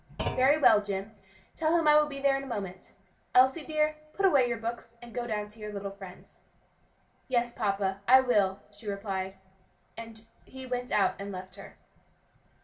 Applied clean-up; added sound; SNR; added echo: none; Thump, thud; 10 dB; reverberation time 0.8 s.